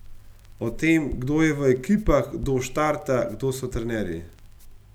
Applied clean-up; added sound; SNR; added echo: none; Crackle; 14 dB; none.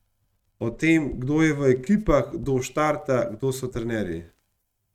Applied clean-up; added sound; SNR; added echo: neural mask model RNNoise.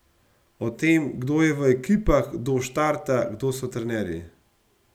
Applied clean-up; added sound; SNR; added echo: none; none; none; none.